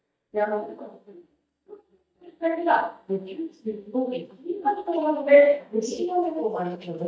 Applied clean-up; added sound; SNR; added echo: neural mask model DeepFilterNet 3.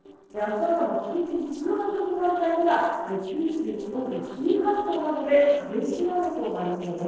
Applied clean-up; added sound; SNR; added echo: neural separator model SepFormer DNS4.